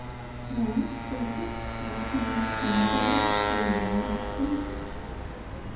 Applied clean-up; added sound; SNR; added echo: none; Motorcycle; -1 dB; reverberation time 1.2 s.